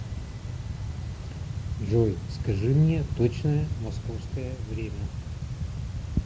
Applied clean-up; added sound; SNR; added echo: none; none; none; none.